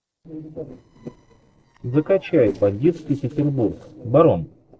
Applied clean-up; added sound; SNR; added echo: neural separator model SepFormer DNS4.